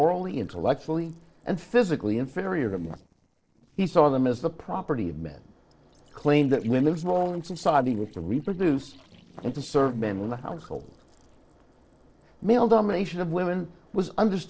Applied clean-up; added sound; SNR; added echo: neural separator model SepFormer DNS4.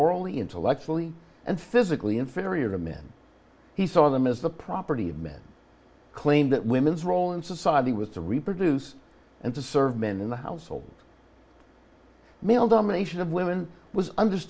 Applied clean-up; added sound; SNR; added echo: none; none; none; none.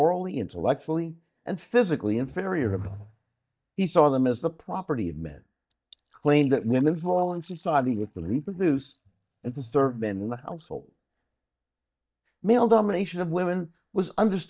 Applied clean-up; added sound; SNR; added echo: neural mask model DeepFilterNet 3.